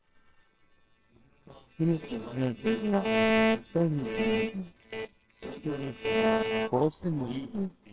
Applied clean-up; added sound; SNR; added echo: neural separator model SepFormer WHAMR!.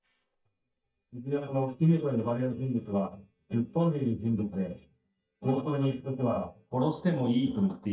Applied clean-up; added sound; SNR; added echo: neural mask model DeepFilterNet 3.